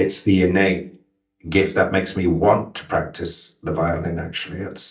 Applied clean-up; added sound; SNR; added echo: neural mask model DeepFilterNet 3.